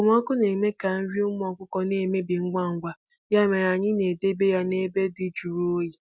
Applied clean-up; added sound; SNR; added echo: none; none; none; none.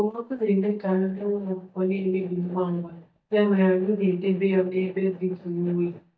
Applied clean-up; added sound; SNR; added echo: neural mask model DeepFilterNet 3.